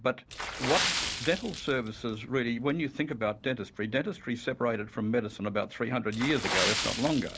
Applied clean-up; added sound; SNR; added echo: none; Water / Splash, splatter; 6 dB; none.